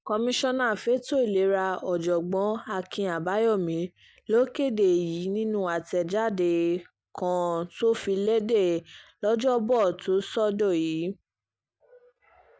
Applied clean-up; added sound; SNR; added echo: none; none; none; none.